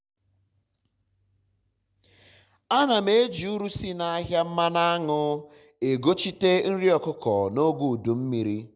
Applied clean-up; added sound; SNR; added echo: none; none; none; none.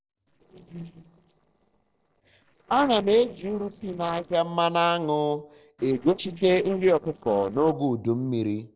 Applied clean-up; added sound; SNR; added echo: neural separator model SepFormer DNS4.